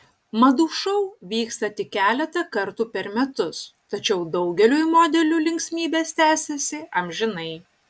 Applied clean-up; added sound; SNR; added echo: none; none; none; none.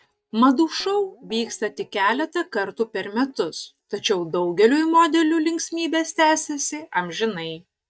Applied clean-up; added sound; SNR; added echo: neural mask model DeepFilterNet 3.